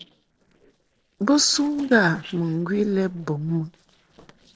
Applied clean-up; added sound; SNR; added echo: neural separator model SepFormer DNS4.